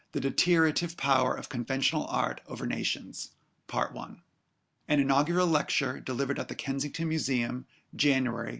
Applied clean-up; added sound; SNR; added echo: none; none; none; none.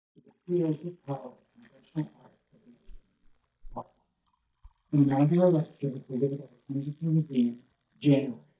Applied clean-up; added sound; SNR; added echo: neural mask model DeepFilterNet 3.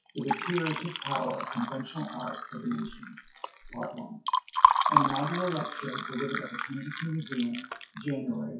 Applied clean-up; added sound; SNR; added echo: classical method WPE with log-MMSE.